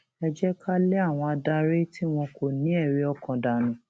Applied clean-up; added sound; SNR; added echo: none; none; none; none.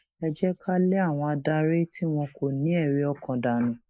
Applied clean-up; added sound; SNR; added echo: neural mask model Resemble Enhance denoiser.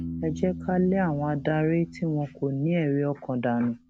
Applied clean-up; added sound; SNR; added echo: none; Piano; 13 dB; none.